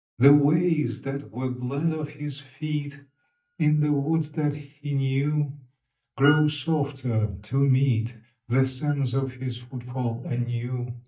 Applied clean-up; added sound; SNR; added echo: neural mask model DeepFilterNet 3.